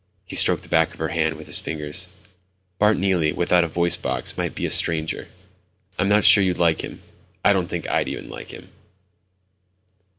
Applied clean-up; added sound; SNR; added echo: none; none; none; none.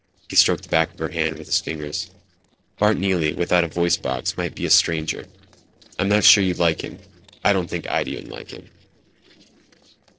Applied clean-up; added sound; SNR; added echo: neural separator model SepFormer DNS4.